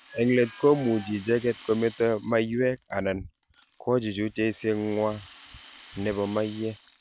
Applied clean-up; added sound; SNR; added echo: none; Rattle; 20 dB; none.